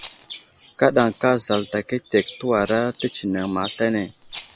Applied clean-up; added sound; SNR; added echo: none; Rattle; 15 dB; none.